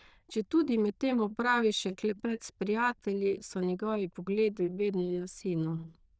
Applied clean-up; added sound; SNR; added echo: neural diffusion model UNIVERSE++.